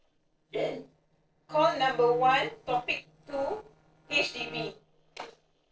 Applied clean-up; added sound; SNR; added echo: neural separator model SepFormer DNS4.